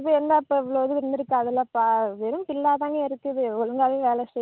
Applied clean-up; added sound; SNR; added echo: none; none; none; none.